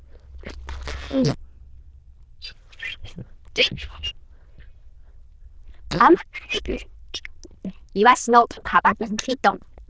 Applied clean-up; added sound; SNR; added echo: neural diffusion model UNIVERSE++.